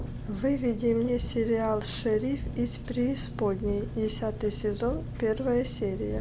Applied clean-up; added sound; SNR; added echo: none; Engine; 8 dB; none.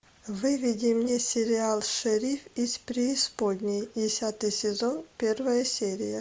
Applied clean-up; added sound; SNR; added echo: none; none; none; none.